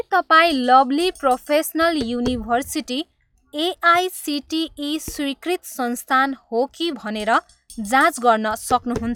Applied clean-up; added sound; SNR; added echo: classical method log-MMSE.